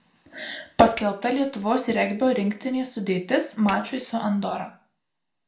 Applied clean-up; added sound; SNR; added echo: none; Shatter; 15 dB; reverberation time 0.3 s.